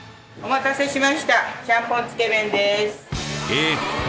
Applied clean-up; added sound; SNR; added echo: none; none; none; none.